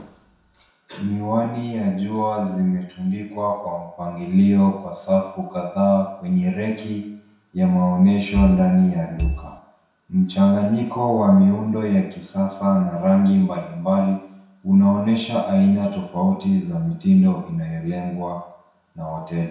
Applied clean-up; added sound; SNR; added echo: none; Marimba, xylophone / Wood; 4 dB; reverberation time 0.7 s.